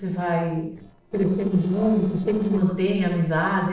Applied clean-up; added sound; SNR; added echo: neural separator model SepFormer DNS4.